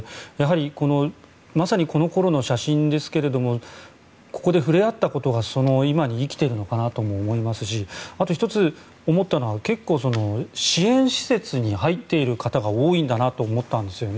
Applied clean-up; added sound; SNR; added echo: none; none; none; none.